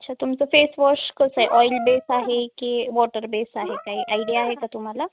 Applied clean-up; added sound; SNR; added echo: neural mask model RNNoise.